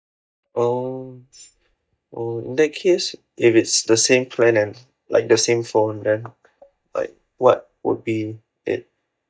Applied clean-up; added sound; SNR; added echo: neural mask model DeepFilterNet 3.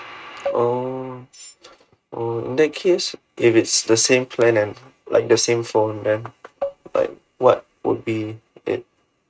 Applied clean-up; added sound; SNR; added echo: neural mask model RNNoise.